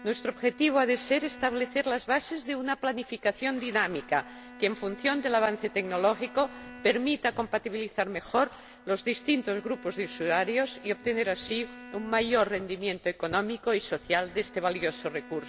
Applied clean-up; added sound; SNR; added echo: none; Bowed string instrument; 20 dB; none.